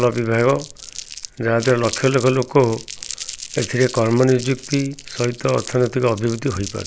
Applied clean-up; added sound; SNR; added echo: none; Crumpling, crinkling; 15 dB; none.